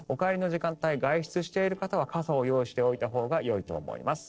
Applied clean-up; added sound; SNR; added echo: neural separator model SepFormer DNS4.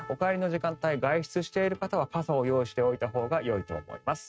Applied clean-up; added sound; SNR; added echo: neural mask model RNNoise.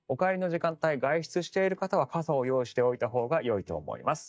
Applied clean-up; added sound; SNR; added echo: neural mask model DeepFilterNet 3.